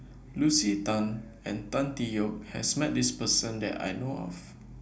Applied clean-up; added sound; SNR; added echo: none; none; none; reverberation time 0.4 s.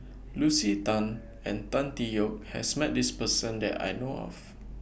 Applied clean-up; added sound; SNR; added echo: none; none; none; none.